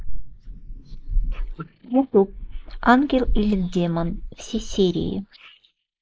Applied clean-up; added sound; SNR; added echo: neural mask model Resemble Enhance denoiser.